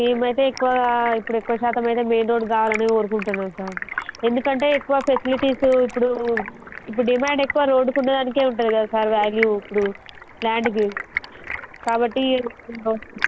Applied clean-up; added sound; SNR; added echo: none; Stream; 12 dB; none.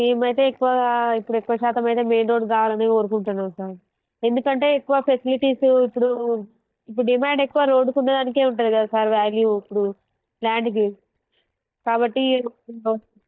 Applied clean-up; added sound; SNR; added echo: neural mask model DeepFilterNet 3.